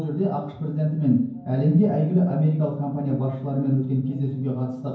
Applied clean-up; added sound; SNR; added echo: none; none; none; reverberation time 0.9 s.